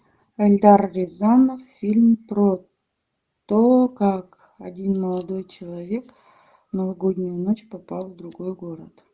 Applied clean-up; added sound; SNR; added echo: none; none; none; none.